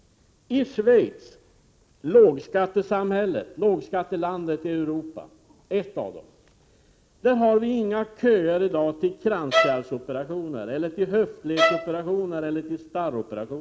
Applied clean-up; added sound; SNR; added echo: none; Bowed string instrument; 0 dB; none.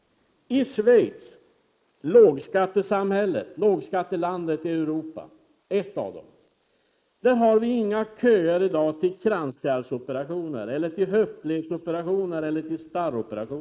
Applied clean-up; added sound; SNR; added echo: neural mask model Resemble Enhance denoiser.